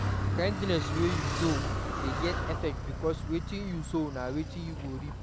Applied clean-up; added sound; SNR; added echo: none; Car; -1 dB; none.